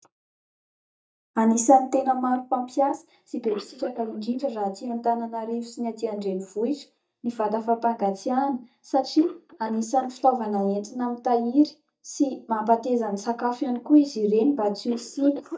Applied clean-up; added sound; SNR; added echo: neural mask model DeepFilterNet 3.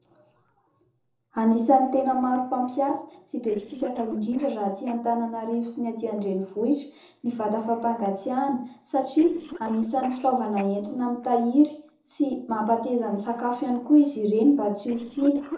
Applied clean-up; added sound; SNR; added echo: neural separator model SepFormer DNS4.